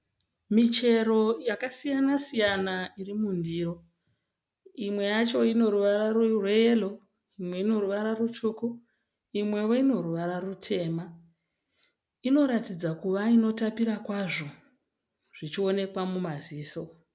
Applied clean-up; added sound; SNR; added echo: none; none; none; none.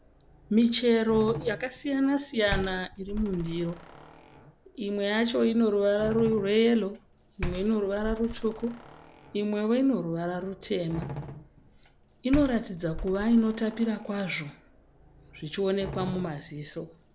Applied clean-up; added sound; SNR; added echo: none; Slam; 13 dB; none.